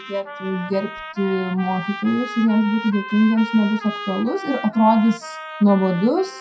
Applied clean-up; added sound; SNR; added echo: classical method WPE with log-MMSE.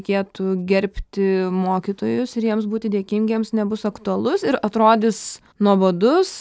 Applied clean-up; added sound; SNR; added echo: none; none; none; none.